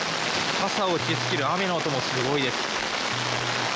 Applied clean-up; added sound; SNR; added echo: none; Electric guitar; 15 dB; none.